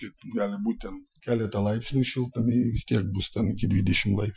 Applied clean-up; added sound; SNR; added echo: classical method Wiener filter.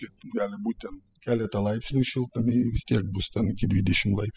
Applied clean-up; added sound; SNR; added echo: classical method spectral subtraction.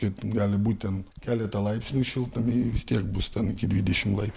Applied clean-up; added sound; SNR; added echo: none; none; none; none.